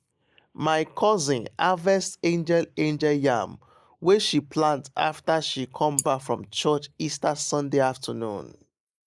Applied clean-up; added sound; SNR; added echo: neural mask model Resemble Enhance denoiser.